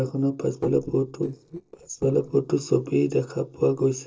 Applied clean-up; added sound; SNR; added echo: neural separator model SepFormer DNS4.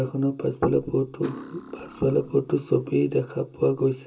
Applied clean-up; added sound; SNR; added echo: none; Cutlery, silverware; 16 dB; reverberation time 0.2 s.